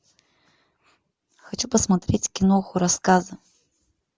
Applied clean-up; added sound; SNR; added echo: none; none; none; none.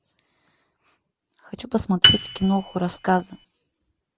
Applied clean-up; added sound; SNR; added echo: none; Piano; -3 dB; none.